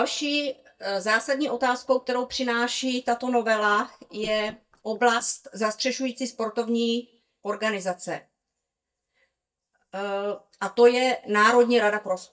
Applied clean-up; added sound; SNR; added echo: neural mask model DeepFilterNet 3.